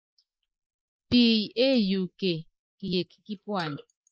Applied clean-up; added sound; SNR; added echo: neural mask model Resemble Enhance denoiser.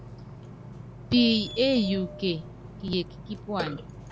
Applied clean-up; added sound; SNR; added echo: none; Burping, eructation; 11 dB; none.